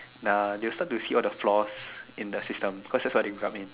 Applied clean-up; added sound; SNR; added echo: none; none; none; none.